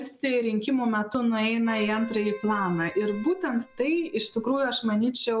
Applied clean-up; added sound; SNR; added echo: none; Keyboard (musical); 19 dB; none.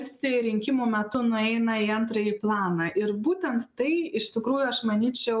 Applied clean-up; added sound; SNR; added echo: none; none; none; none.